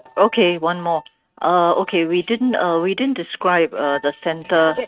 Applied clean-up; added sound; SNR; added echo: neural mask model RNNoise.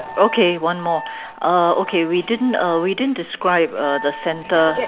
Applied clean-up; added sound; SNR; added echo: none; Wind instrument, woodwind instrument; 15 dB; none.